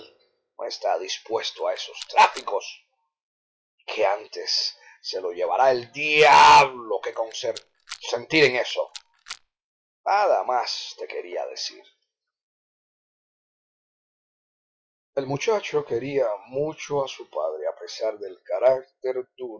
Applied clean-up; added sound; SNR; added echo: classical method log-MMSE.